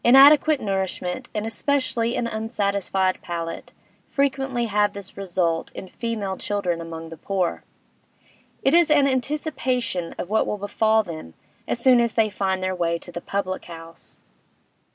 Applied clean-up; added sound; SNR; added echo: none; none; none; none.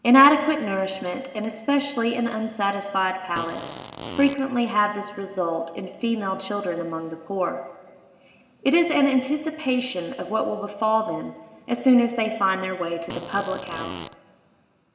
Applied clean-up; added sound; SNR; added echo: none; Fart; 12 dB; reverberation time 3.0 s.